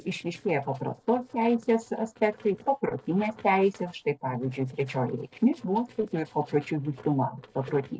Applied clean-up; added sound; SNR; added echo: neural separator model SepFormer DNS4.